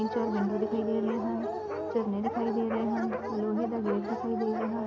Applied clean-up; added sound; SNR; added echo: none; Dog; 4 dB; none.